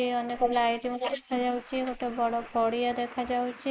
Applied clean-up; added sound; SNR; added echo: neural mask model Resemble Enhance denoiser.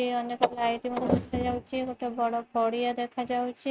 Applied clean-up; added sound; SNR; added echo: neural mask model RNNoise.